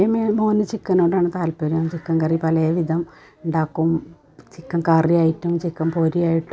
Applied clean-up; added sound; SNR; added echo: none; none; none; none.